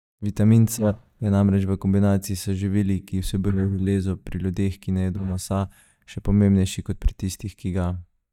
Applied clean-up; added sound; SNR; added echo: neural mask model DeepFilterNet 3.